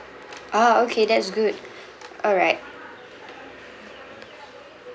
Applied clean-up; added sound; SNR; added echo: none; none; none; none.